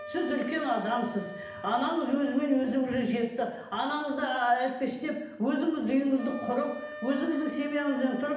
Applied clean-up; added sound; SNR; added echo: none; Wind instrument, woodwind instrument; 15 dB; reverberation time 0.8 s.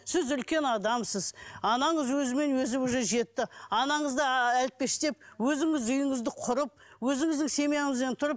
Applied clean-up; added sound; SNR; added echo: none; none; none; none.